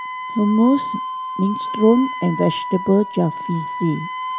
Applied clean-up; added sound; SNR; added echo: none; Wind instrument, woodwind instrument; 8 dB; none.